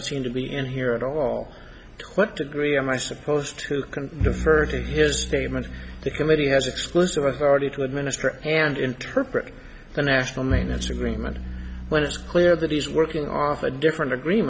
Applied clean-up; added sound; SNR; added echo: none; Bowed string instrument; 7 dB; none.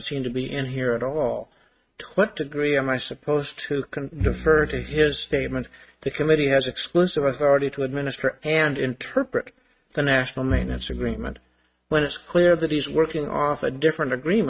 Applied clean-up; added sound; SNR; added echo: neural mask model RNNoise.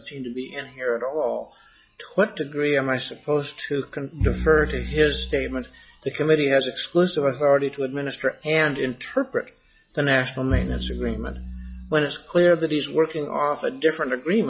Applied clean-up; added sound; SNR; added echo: classical method log-MMSE.